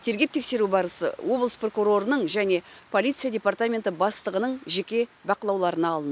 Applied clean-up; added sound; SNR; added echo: none; none; none; none.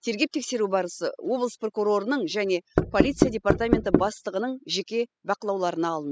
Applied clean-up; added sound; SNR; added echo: classical method spectral subtraction.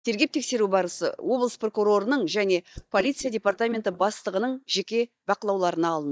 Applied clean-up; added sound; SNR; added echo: neural mask model DeepFilterNet 3.